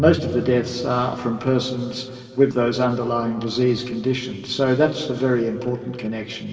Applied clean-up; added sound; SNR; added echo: none; Drum; 18 dB; reverberation time 2.6 s.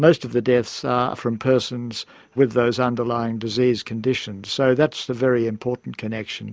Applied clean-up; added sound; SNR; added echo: none; none; none; none.